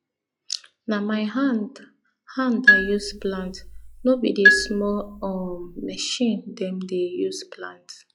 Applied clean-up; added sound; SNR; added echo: classical method log-MMSE.